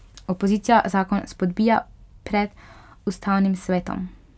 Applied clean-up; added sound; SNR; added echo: none; none; none; none.